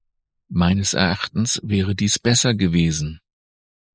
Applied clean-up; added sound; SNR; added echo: neural mask model Resemble Enhance denoiser.